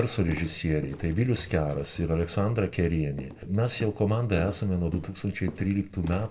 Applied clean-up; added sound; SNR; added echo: none; Walk, footsteps; 16 dB; reverberation time 0.2 s.